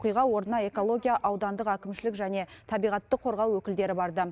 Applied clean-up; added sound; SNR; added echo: none; none; none; none.